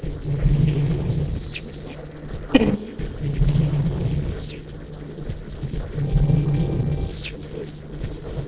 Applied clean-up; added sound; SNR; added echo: neural separator model SepFormer DNS4.